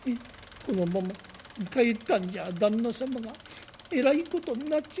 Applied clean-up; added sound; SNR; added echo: none; Engine; 20 dB; none.